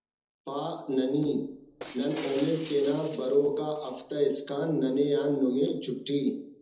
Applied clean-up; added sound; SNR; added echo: none; Shatter; 19 dB; reverberation time 0.9 s.